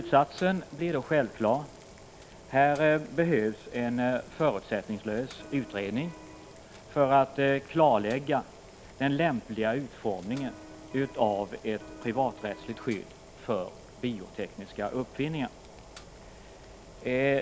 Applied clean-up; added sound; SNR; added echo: none; Electric guitar + Boiling; 19 dB; none.